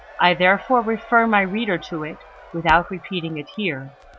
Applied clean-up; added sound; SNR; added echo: none; Crackle + Crowd / Cheering; 19 dB; none.